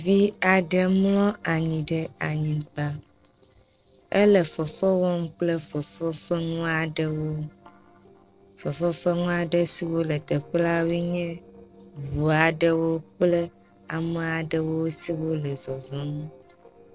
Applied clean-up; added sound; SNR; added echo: neural separator model SepFormer DNS4.